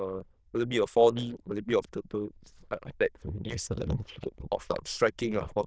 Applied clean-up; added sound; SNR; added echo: neural diffusion model UNIVERSE++.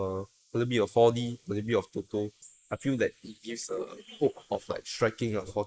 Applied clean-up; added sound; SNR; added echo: neural mask model Resemble Enhance denoiser.